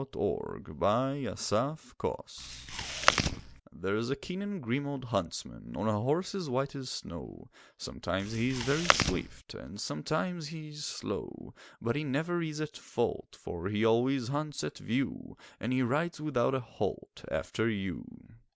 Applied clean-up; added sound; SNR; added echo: none; Chewing, mastication; -1 dB; none.